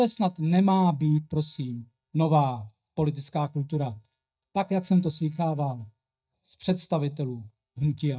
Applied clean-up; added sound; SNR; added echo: neural mask model DeepFilterNet 3.